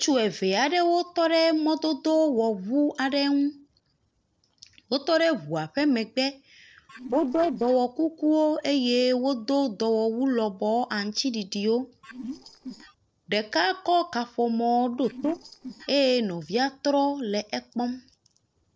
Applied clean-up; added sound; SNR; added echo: neural separator model SepFormer DNS4.